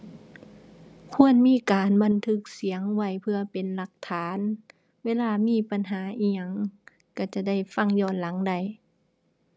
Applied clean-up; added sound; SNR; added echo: none; none; none; none.